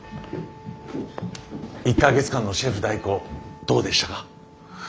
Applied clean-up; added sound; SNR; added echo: none; Whoosh, swoosh, swish; 9 dB; none.